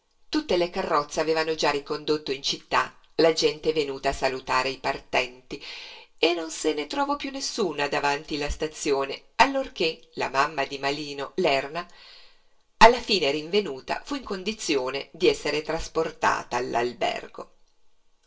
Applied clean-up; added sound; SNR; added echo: none; none; none; reverberation time 0.2 s.